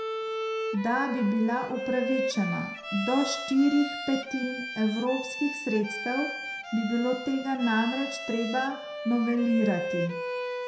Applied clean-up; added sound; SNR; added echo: none; Bowed string instrument; 6 dB; reverberation time 0.6 s.